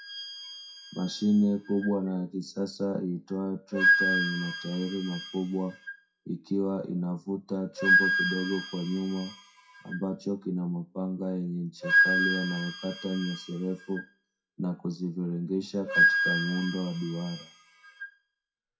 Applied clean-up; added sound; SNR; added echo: classical method WPE with log-MMSE.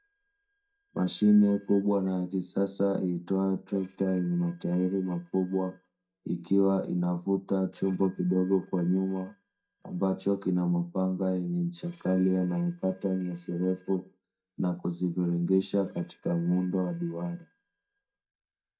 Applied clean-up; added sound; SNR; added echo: neural mask model DeepFilterNet 3.